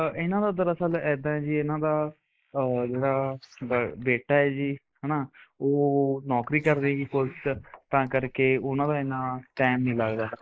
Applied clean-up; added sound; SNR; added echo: neural mask model Resemble Enhance denoiser.